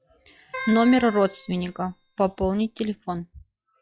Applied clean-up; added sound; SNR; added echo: classical method log-MMSE.